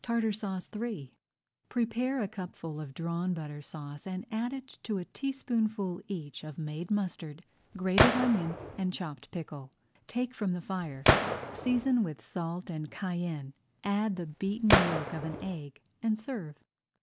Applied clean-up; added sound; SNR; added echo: none; Gunshot, gunfire; -3 dB; none.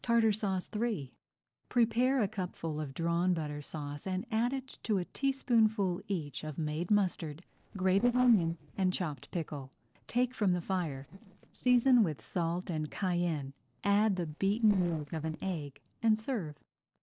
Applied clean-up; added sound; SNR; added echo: neural separator model SepFormer DNS4.